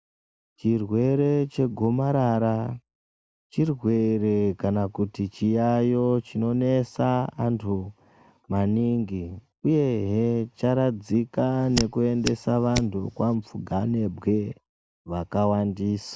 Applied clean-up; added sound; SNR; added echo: none; Hands; 9 dB; none.